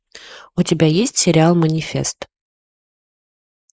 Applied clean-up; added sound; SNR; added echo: neural mask model Resemble Enhance denoiser.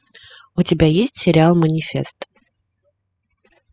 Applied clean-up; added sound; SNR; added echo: classical method spectral subtraction.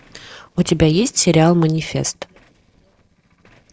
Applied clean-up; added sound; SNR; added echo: neural separator model SepFormer DNS4.